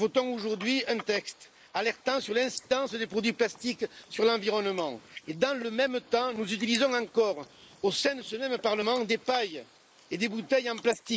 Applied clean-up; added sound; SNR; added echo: neural mask model Resemble Enhance denoiser.